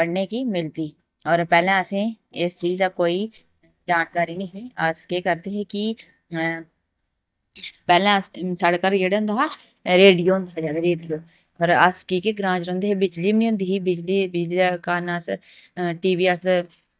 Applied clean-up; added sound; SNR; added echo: neural mask model DeepFilterNet 3.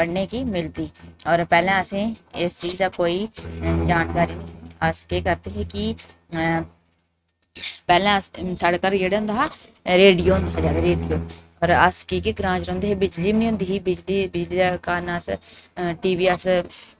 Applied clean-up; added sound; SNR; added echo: neural mask model RNNoise.